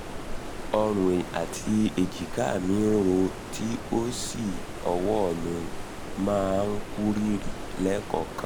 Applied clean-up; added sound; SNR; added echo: none; Stream; 7 dB; none.